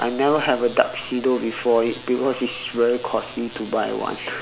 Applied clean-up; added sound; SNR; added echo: none; none; none; none.